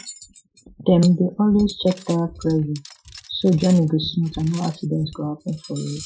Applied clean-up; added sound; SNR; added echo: classical method Wiener filter.